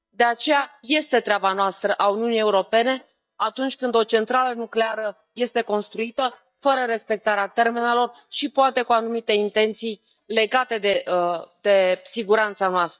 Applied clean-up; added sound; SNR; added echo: neural mask model DeepFilterNet 3.